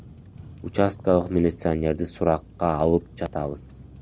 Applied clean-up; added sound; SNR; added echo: none; Vehicle; 19 dB; none.